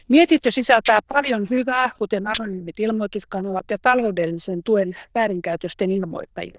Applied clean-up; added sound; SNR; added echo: neural diffusion model UNIVERSE++.